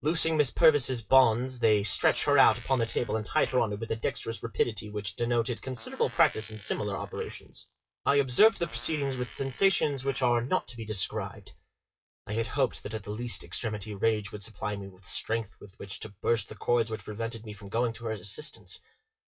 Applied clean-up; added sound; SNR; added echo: classical method WPE with log-MMSE.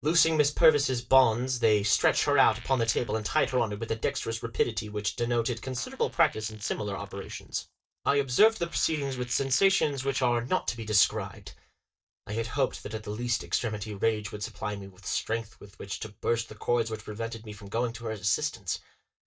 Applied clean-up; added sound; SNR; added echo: neural mask model DeepFilterNet 3.